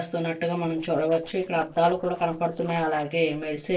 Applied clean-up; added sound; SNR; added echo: neural separator model SepFormer DNS4.